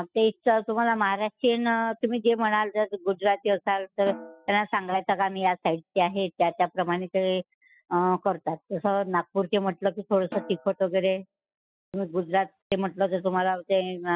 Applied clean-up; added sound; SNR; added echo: classical method spectral subtraction.